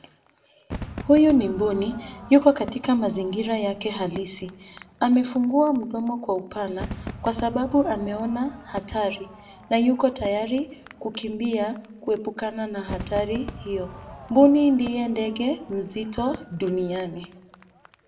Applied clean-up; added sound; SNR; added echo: none; Crowd / Fireworks; 17 dB; reverberation time 0.6 s.